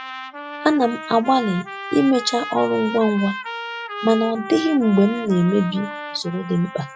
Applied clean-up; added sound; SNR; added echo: classical method log-MMSE.